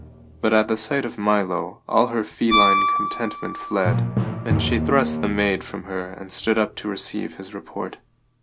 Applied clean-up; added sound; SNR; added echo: none; Drum + Piano; 3 dB; none.